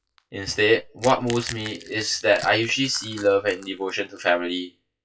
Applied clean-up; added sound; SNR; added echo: classical method WPE with log-MMSE.